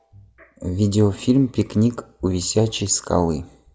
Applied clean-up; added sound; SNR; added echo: none; none; none; none.